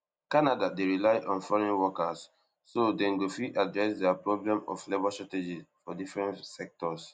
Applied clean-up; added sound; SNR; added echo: none; none; none; none.